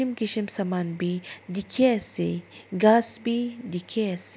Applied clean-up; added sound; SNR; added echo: none; none; none; none.